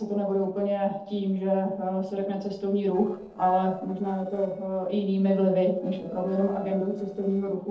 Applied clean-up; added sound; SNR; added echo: neural separator model SepFormer DNS4.